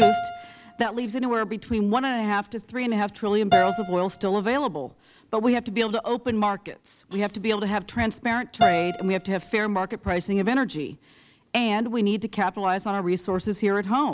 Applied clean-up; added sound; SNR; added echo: none; Piano; 5 dB; none.